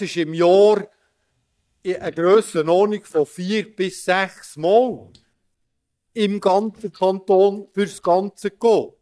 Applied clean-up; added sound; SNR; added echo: neural mask model DeepFilterNet 3.